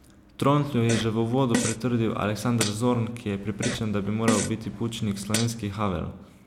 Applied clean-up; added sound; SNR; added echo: none; Fart; 8 dB; none.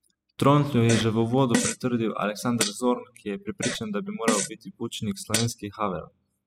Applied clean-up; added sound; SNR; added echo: classical method spectral subtraction.